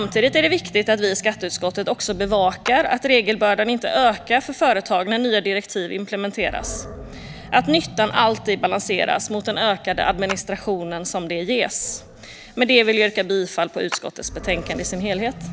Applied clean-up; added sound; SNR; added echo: none; Animal + Clapping; 16 dB; none.